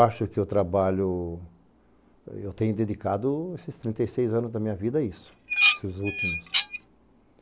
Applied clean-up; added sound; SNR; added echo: none; Dishes, pots, and pans; 0 dB; none.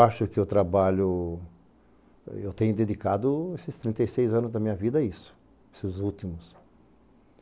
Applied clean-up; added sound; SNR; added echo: none; none; none; none.